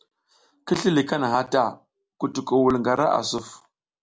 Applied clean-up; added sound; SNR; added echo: none; none; none; none.